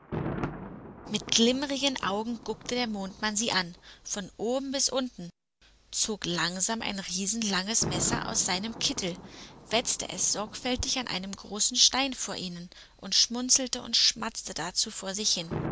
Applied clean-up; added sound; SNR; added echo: none; Thunder; 12 dB; none.